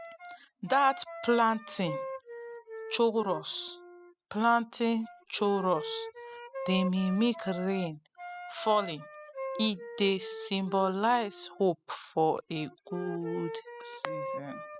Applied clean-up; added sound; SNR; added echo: classical method spectral subtraction.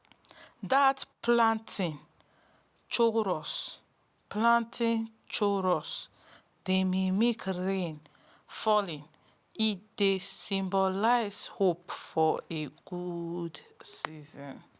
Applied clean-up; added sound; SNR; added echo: none; none; none; none.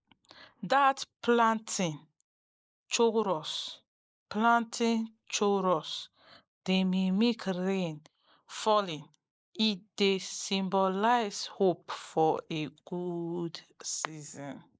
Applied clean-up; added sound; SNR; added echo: neural mask model Resemble Enhance denoiser.